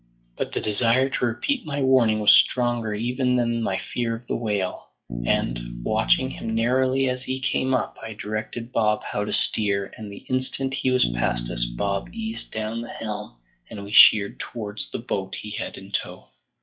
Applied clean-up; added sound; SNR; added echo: classical method log-MMSE.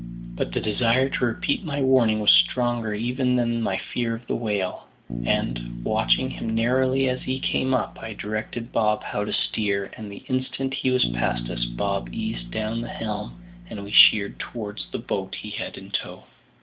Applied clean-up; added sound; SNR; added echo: none; Bass guitar; 12 dB; none.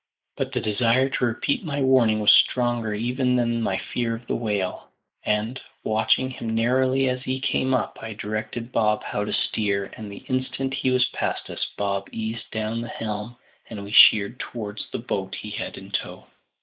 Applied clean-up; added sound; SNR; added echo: neural mask model Resemble Enhance denoiser.